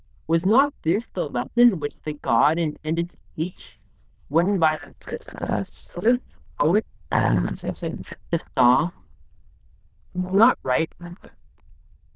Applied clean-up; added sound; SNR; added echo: neural diffusion model UNIVERSE++.